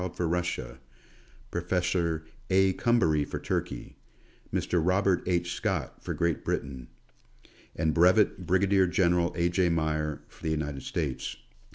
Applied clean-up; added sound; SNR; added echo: none; none; none; none.